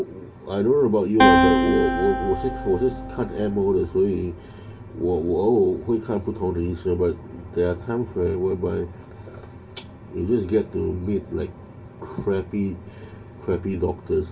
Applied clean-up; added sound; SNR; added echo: none; Acoustic guitar; -1 dB; reverberation time 0.2 s.